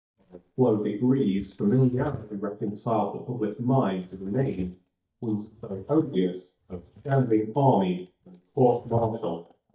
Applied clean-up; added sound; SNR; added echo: neural mask model DeepFilterNet 3.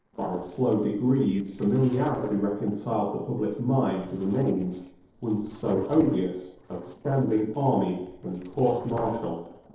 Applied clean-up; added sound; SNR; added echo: neural separator model SepFormer DNS4.